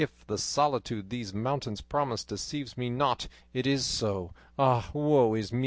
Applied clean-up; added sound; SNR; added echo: none; none; none; none.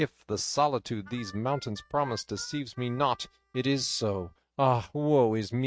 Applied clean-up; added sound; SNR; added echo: neural mask model RNNoise.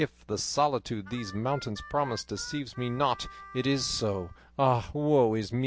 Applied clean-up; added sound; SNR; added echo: none; Harmonica; 19 dB; none.